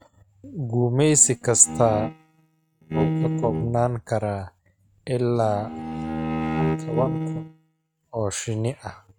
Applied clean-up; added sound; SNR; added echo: neural mask model RNNoise.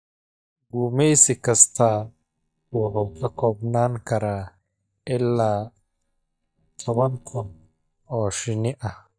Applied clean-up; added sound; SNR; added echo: neural mask model DeepFilterNet 3.